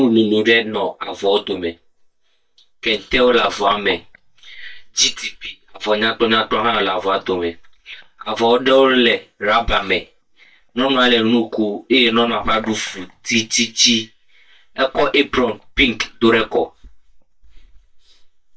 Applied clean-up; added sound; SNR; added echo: neural mask model DeepFilterNet 3.